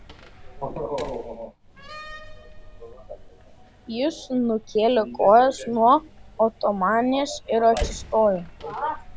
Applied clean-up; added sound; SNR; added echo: none; Slam; 16 dB; none.